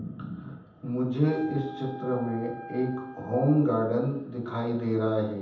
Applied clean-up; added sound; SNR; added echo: none; Wind instrument, woodwind instrument; 16 dB; reverberation time 0.8 s.